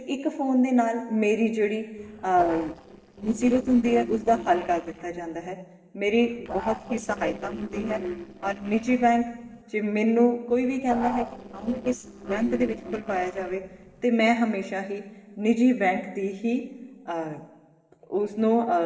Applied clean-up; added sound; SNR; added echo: neural separator model SepFormer DNS4.